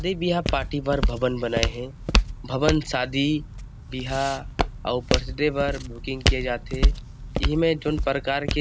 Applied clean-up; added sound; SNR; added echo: none; Walk, footsteps; 0 dB; none.